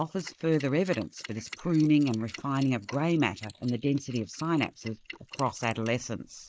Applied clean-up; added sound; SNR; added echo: neural mask model Resemble Enhance denoiser.